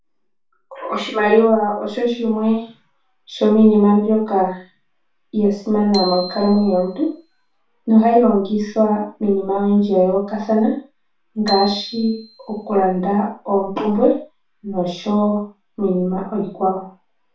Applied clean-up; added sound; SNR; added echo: none; Bicycle bell; 16 dB; reverberation time 0.3 s.